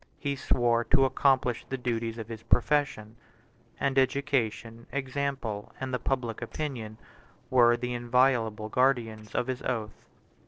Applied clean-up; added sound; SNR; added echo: neural separator model SepFormer DNS4.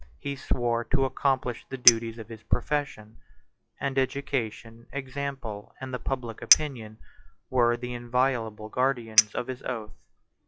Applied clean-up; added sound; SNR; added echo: classical method log-MMSE.